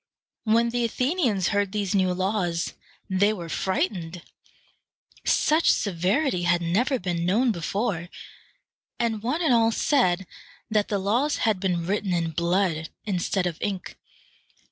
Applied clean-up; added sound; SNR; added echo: none; none; none; none.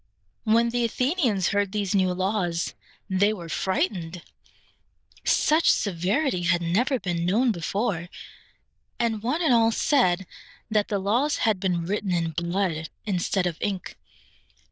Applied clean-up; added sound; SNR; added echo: neural diffusion model UNIVERSE++.